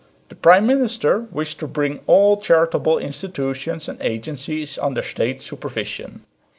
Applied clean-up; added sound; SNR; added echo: none; none; none; none.